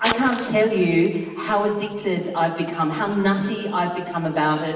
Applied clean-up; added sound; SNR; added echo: none; Fire; 15 dB; reverberation time 1.3 s.